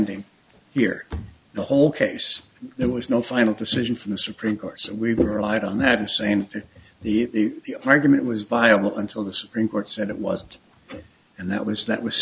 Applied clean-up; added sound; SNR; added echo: none; none; none; none.